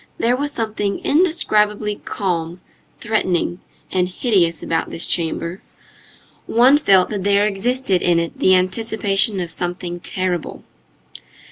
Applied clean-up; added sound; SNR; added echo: none; none; none; none.